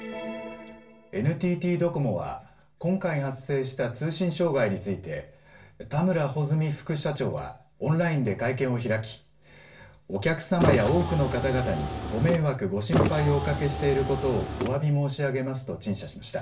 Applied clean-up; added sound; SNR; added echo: none; Car; 1 dB; reverberation time 0.3 s.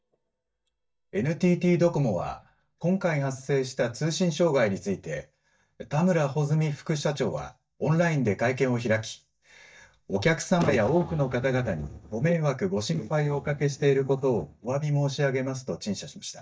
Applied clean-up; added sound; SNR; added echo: neural mask model DeepFilterNet 3.